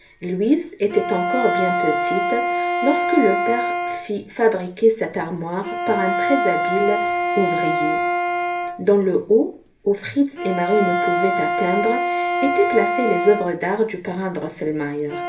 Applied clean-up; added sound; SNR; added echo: none; Bowed string instrument; 2 dB; reverberation time 0.3 s.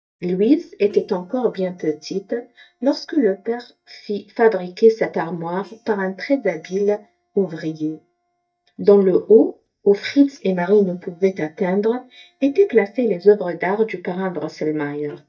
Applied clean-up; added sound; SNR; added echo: neural mask model DeepFilterNet 3.